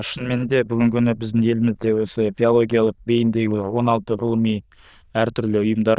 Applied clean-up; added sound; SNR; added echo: neural diffusion model UNIVERSE++.